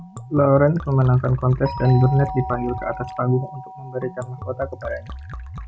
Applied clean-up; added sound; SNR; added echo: none; Liquid + Doorbell; 11 dB; none.